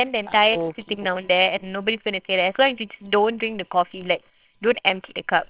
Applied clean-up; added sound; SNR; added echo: neural separator model SepFormer WHAMR!.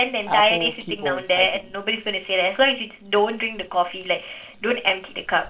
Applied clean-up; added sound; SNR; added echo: neural separator model SepFormer DNS4.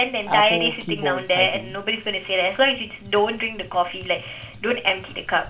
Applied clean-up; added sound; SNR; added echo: none; Typing; 10 dB; reverberation time 0.3 s.